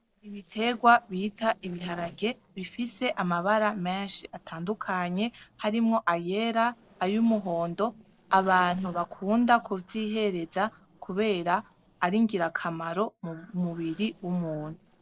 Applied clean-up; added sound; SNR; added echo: neural separator model SepFormer DNS4.